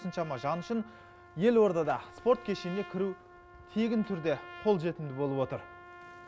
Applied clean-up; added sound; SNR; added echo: none; Trumpet; 18 dB; none.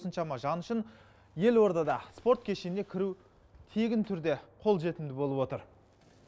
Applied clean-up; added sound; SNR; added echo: none; none; none; none.